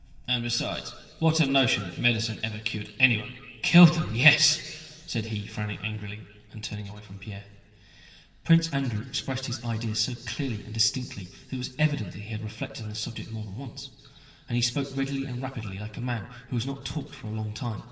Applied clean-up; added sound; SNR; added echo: none; none; none; reverberation time 2.0 s.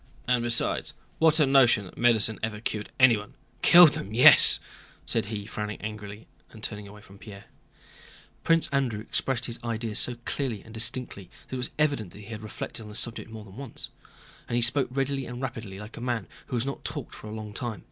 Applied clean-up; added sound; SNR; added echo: none; none; none; none.